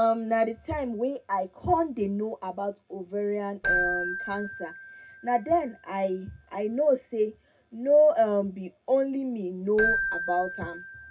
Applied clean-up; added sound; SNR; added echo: none; Keyboard (musical); 8 dB; reverberation time 0.2 s.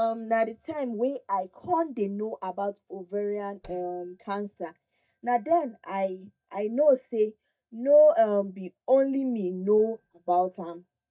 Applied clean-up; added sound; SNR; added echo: neural mask model DeepFilterNet 3.